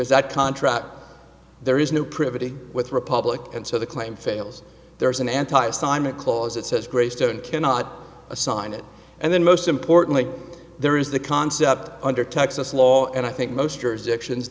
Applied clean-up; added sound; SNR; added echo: none; none; none; none.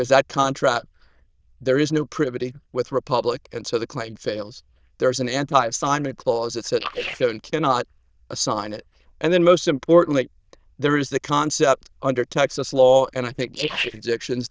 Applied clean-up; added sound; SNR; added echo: neural diffusion model UNIVERSE++.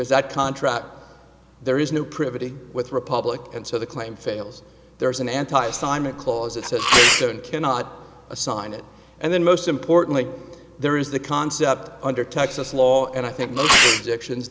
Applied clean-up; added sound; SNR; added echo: none; Sneeze; -2 dB; none.